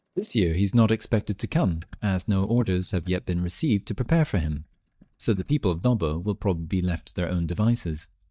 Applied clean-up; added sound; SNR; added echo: neural mask model DeepFilterNet 3.